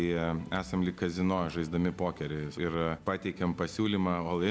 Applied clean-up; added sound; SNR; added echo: none; none; none; none.